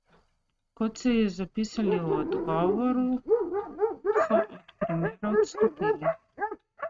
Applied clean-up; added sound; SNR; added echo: neural mask model RNNoise.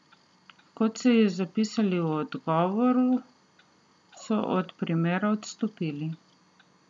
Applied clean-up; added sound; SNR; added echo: none; none; none; none.